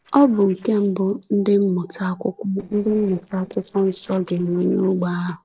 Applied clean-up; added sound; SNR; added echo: neural separator model SepFormer DNS4.